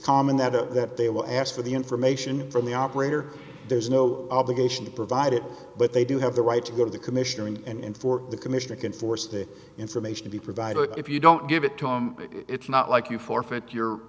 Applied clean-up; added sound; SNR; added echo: none; none; none; none.